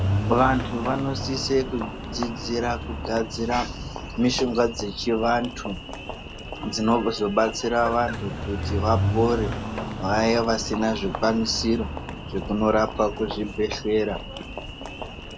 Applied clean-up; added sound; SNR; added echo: none; Engine; 5 dB; none.